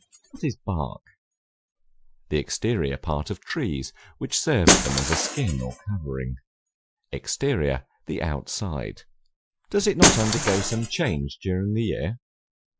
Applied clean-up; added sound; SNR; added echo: classical method Wiener filter.